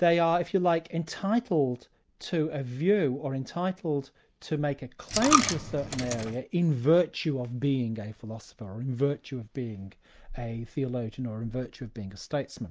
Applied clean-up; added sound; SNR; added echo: none; Coin (dropping); 4 dB; none.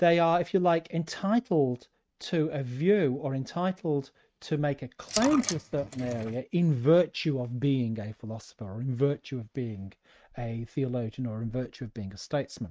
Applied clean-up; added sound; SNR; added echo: neural mask model RNNoise.